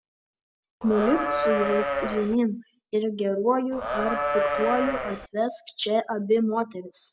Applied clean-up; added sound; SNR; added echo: none; Livestock, farm animals, working animals; 0 dB; none.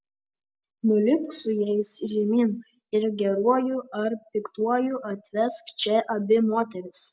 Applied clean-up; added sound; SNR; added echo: none; none; none; none.